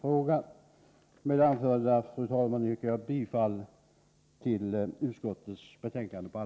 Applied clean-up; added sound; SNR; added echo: none; none; none; none.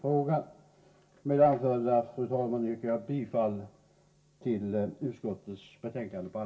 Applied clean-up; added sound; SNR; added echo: none; none; none; reverberation time 0.2 s.